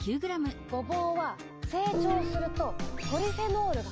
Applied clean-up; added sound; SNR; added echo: none; Gong; 2 dB; none.